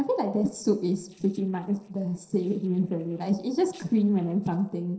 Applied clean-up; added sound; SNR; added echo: neural separator model SepFormer DNS4.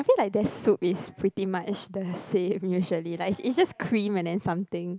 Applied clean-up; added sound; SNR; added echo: none; none; none; none.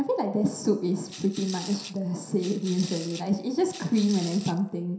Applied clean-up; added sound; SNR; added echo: none; Rattle / Rattle (instrument); 15 dB; reverberation time 0.7 s.